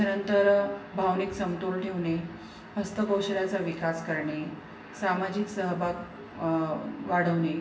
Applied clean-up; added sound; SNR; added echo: none; none; none; reverberation time 0.9 s.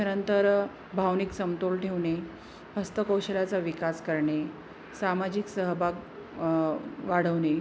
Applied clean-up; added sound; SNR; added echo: none; none; none; none.